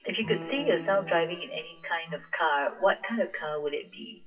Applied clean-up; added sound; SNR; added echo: classical method WPE with log-MMSE.